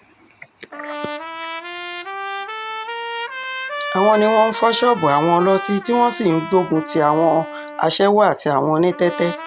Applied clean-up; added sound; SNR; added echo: none; Trumpet; 10 dB; none.